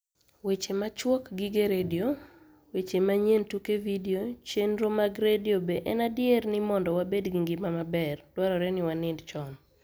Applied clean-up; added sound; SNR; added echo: none; none; none; none.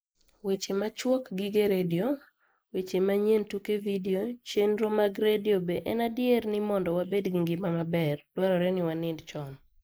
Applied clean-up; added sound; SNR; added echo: neural mask model Resemble Enhance denoiser.